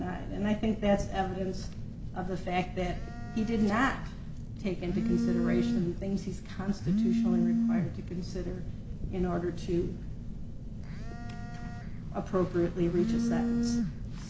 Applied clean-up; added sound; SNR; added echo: none; Telephone; 0 dB; none.